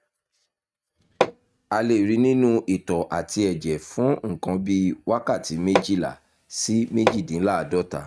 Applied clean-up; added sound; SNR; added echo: neural mask model RNNoise.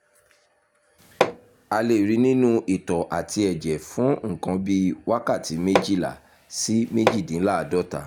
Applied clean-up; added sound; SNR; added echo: none; Hammer; 4 dB; none.